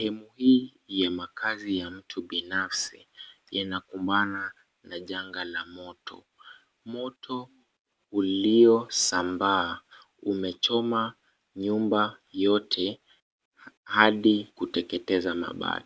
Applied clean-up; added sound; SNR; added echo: none; none; none; none.